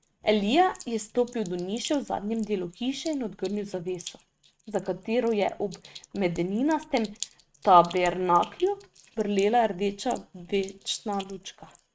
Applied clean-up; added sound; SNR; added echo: neural mask model RNNoise.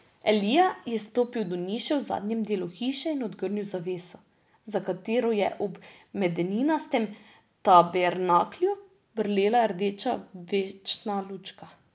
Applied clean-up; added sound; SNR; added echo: none; none; none; none.